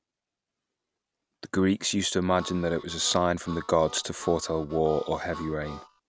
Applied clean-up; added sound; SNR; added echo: none; Harmonica; 17 dB; none.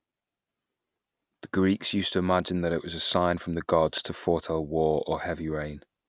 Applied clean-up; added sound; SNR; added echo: none; none; none; none.